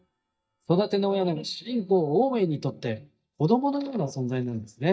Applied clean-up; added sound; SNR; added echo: neural mask model DeepFilterNet 3.